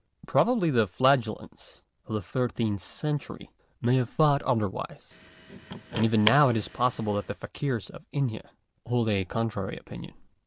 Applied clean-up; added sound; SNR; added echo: none; Car; 10 dB; none.